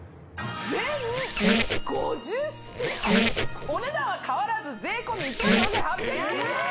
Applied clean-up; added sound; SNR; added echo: none; Squeak; -2 dB; none.